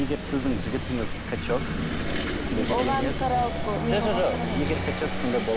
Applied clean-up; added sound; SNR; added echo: none; Engine / Vehicle; 1 dB; none.